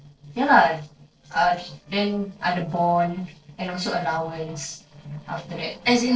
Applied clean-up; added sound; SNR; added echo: neural separator model SepFormer DNS4.